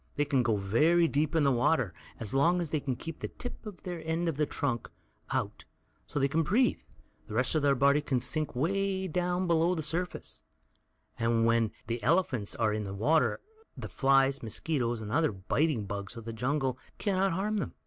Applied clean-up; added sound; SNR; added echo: none; none; none; none.